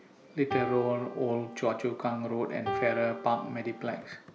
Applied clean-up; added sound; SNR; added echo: none; Piano; 6 dB; none.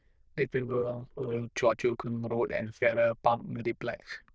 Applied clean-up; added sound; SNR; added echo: neural diffusion model UNIVERSE++.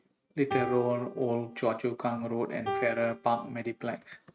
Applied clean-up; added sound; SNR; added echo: neural mask model RNNoise.